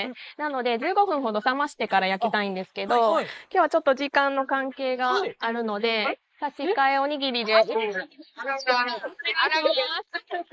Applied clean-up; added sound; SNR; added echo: neural mask model Resemble Enhance denoiser.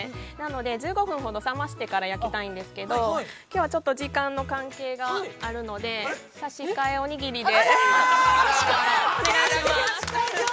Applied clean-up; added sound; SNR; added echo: none; none; none; none.